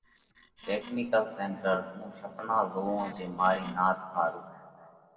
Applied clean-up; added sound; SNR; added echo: neural separator model SepFormer DNS4.